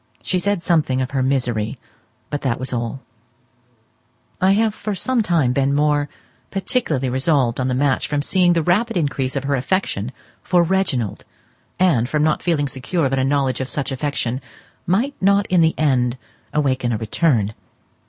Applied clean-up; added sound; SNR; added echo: none; none; none; none.